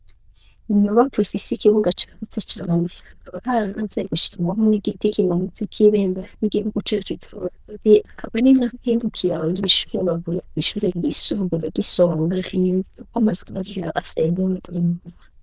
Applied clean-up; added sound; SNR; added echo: neural diffusion model UNIVERSE++.